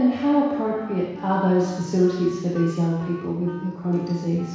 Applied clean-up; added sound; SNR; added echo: none; Wind instrument, woodwind instrument; 18 dB; reverberation time 1.1 s.